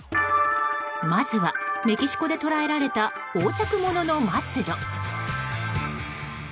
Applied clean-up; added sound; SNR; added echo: none; none; none; none.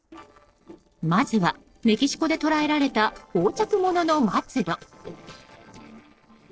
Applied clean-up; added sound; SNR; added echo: neural separator model SepFormer DNS4.